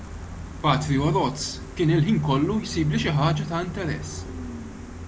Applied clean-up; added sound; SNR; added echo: none; Gull, seagull; 11 dB; none.